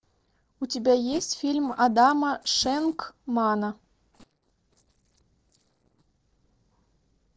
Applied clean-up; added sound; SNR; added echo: neural separator model SepFormer DNS4.